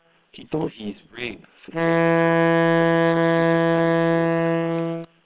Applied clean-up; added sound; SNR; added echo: neural separator model SepFormer WHAM!.